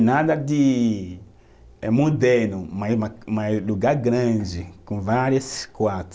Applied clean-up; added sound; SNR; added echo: none; none; none; none.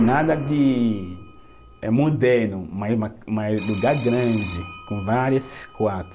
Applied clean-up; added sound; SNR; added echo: none; Explosion + Telephone; 12 dB; none.